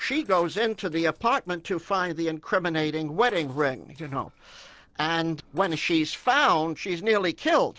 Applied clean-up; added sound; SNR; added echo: neural separator model SepFormer DNS4.